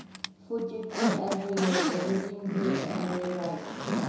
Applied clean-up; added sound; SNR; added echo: none; Zipper (clothing); 0 dB; reverberation time 1.0 s.